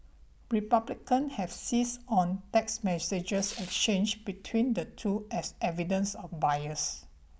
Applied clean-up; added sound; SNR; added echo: none; Tearing; 19 dB; none.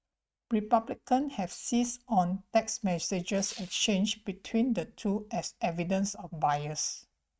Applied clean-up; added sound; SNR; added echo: neural mask model RNNoise.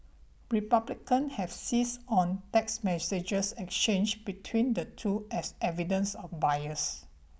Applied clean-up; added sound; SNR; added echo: none; none; none; none.